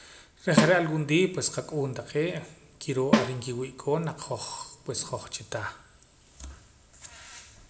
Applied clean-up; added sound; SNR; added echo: none; Snare drum; 0 dB; reverberation time 0.3 s.